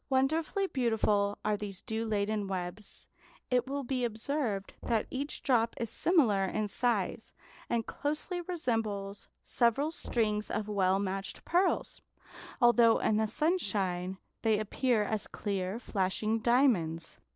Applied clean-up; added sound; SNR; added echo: neural separator model SepFormer DNS4.